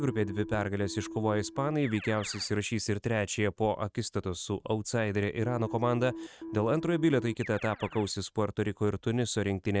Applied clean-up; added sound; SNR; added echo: neural mask model RNNoise.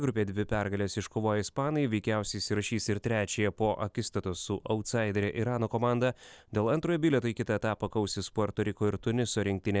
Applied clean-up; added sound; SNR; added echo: none; none; none; none.